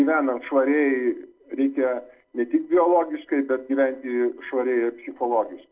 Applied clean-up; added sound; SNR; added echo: neural separator model SepFormer DNS4.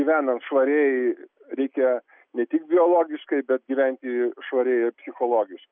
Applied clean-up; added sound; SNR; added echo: none; none; none; none.